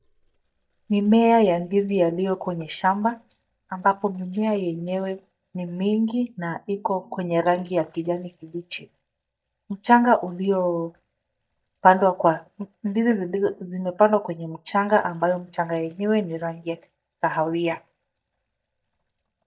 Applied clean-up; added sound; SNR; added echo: neural mask model DeepFilterNet 3.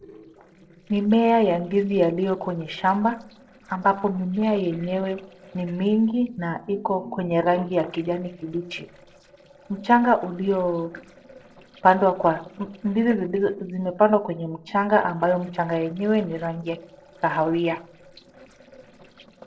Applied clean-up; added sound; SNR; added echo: neural separator model SepFormer DNS4.